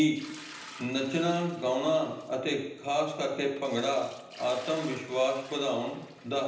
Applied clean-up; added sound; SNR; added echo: none; Liquid; 19 dB; reverberation time 0.9 s.